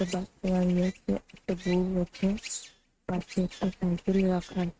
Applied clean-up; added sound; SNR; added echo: neural mask model RNNoise.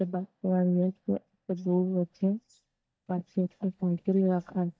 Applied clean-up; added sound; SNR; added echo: neural mask model DeepFilterNet 3.